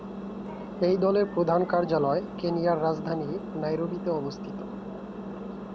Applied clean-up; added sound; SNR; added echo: none; Engine; 9 dB; none.